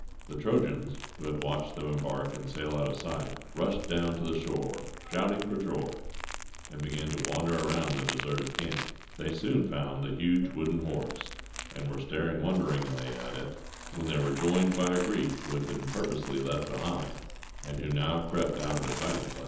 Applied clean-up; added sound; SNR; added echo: none; Crumpling, crinkling; 9 dB; reverberation time 0.9 s.